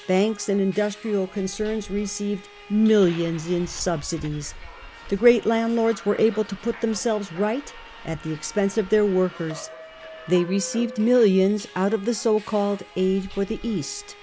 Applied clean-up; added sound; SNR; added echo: none; Subway, metro, underground; 18 dB; none.